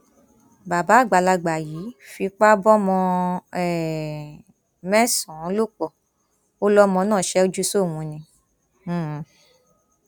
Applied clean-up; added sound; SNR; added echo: none; none; none; none.